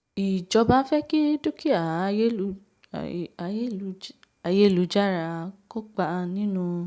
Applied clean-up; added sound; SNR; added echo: none; none; none; none.